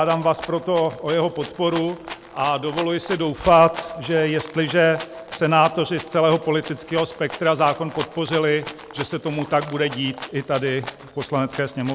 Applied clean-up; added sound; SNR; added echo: none; Rattle (instrument); 16 dB; none.